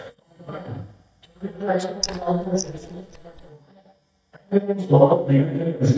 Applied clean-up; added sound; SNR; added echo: neural mask model DeepFilterNet 3.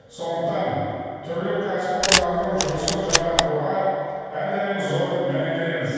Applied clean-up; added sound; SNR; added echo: none; Camera; -1 dB; reverberation time 2.1 s.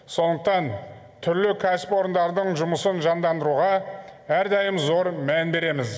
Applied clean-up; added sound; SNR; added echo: none; none; none; none.